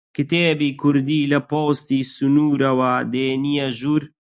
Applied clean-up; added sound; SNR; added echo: none; none; none; none.